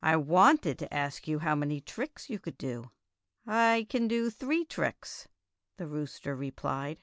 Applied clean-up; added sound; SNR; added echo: none; none; none; none.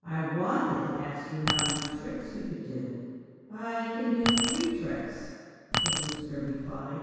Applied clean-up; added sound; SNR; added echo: none; Keys jangling; -1 dB; reverberation time 2.0 s.